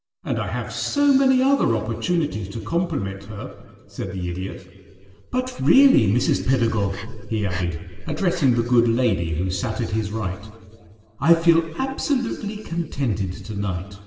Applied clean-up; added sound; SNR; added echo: neural separator model SepFormer DNS4.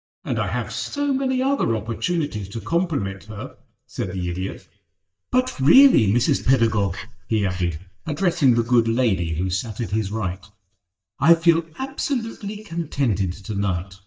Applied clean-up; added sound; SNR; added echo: neural mask model DeepFilterNet 3.